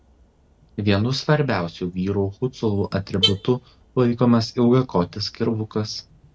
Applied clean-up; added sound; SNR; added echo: none; Alarm / Car; 13 dB; none.